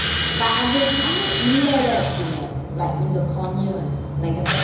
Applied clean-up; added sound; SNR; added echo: none; Drill; 4 dB; reverberation time 1.0 s.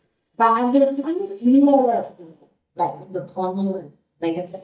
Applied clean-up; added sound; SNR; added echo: neural mask model DeepFilterNet 3.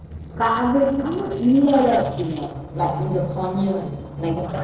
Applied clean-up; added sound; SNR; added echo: neural separator model SepFormer DNS4.